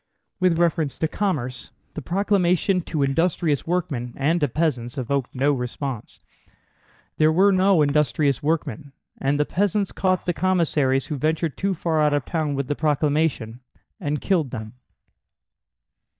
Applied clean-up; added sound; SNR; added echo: neural mask model DeepFilterNet 3.